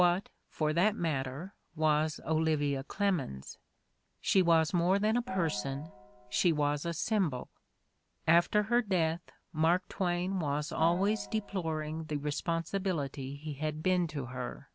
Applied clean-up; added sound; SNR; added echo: none; Gong; 12 dB; none.